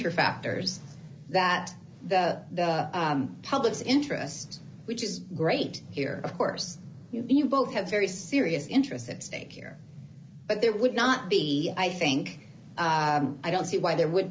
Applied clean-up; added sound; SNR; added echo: none; none; none; none.